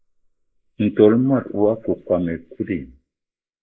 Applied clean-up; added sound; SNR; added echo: neural mask model Resemble Enhance denoiser.